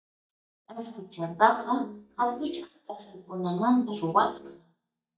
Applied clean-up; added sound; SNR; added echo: neural mask model DeepFilterNet 3.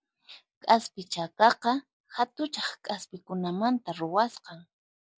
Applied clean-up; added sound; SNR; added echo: none; none; none; none.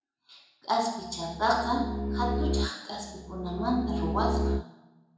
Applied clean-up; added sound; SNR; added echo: none; Bowed string instrument; 0 dB; reverberation time 0.9 s.